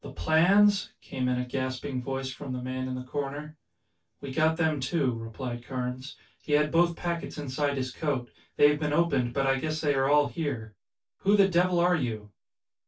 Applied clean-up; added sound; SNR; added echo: none; none; none; reverberation time 0.1 s.